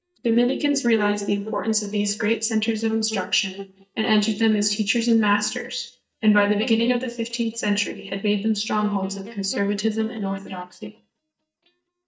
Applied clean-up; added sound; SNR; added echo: neural mask model DeepFilterNet 3.